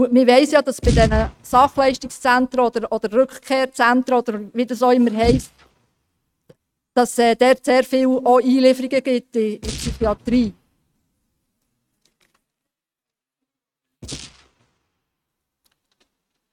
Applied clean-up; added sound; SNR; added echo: neural mask model RNNoise.